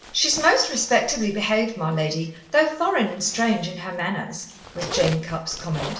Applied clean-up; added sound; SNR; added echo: none; Zipper (clothing); 15 dB; reverberation time 0.8 s.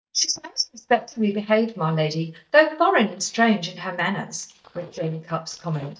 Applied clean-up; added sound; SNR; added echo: neural mask model DeepFilterNet 3.